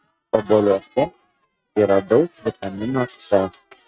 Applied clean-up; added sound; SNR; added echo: neural mask model RNNoise.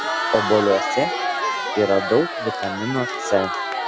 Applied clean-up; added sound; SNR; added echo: none; Crowd; 2 dB; none.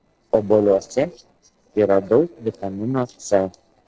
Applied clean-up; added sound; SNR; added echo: neural separator model SepFormer DNS4.